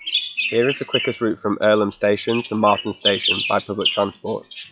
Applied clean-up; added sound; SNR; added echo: classical method log-MMSE.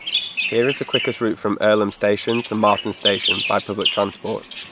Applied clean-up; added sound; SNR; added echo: none; Bird vocalization, bird call, bird song; 5 dB; none.